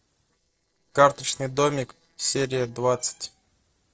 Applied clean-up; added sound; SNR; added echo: neural separator model SepFormer DNS4.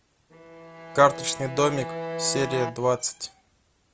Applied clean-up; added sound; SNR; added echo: none; Bowed string instrument; 9 dB; none.